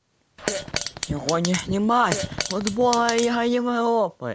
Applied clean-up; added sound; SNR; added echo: none; Fart; 7 dB; none.